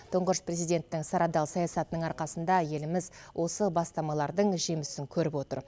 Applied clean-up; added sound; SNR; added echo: none; none; none; none.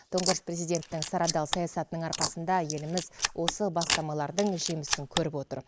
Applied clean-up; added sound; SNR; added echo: neural mask model Resemble Enhance denoiser.